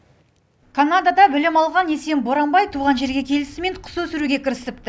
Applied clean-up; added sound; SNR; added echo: none; none; none; none.